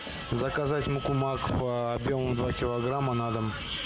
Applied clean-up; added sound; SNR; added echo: none; Wind instrument, woodwind instrument; 14 dB; none.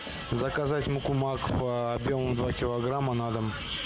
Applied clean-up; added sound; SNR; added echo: none; none; none; none.